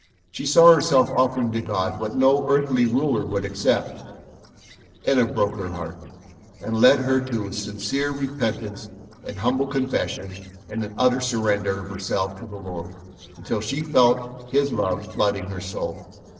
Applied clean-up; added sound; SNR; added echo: neural separator model SepFormer DNS4.